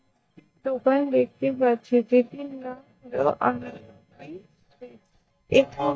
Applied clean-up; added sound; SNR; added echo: neural mask model DeepFilterNet 3.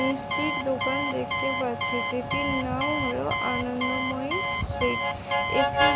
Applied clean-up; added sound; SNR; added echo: none; Harmonica + Alarm; -2 dB; none.